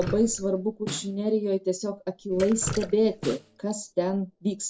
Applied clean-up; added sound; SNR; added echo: none; Snare drum + Drip; 13 dB; none.